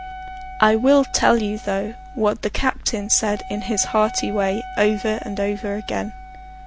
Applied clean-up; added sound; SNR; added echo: none; Wind instrument, woodwind instrument; 15 dB; none.